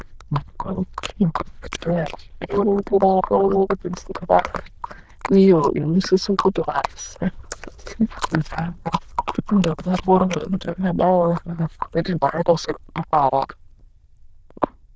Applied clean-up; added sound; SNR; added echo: neural diffusion model UNIVERSE++.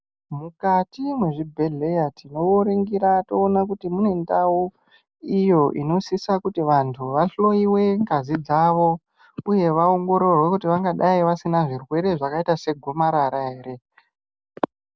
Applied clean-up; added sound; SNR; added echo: none; none; none; none.